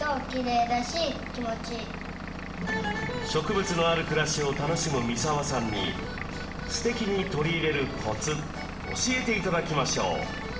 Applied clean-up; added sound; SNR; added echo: none; Engine / Vehicle; 7 dB; reverberation time 0.9 s.